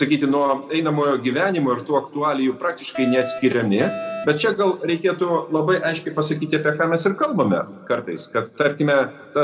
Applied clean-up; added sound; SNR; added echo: none; Alarm; 10 dB; reverberation time 1.3 s.